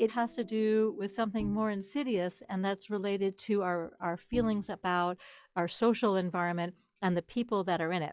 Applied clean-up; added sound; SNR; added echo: classical method log-MMSE.